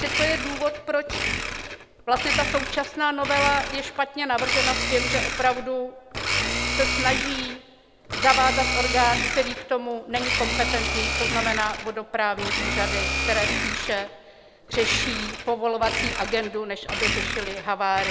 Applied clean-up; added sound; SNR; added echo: none; Domestic sounds, home sounds; 1 dB; none.